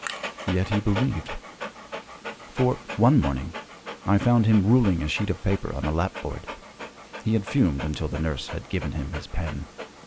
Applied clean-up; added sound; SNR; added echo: none; Dog; 13 dB; none.